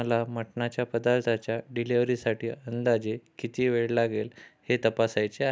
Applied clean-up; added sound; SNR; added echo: none; none; none; none.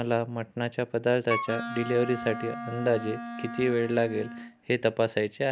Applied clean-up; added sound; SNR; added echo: none; Wind instrument, woodwind instrument; 8 dB; none.